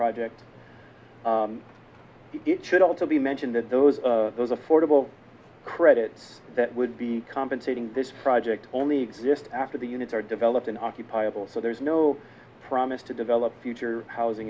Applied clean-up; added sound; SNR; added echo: none; none; none; none.